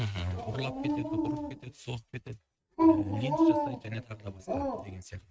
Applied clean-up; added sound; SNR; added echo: neural mask model RNNoise.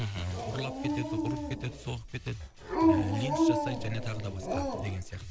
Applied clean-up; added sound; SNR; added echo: none; Dog; -4 dB; none.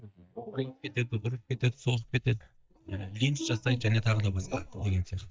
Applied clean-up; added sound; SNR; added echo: neural mask model DeepFilterNet 3.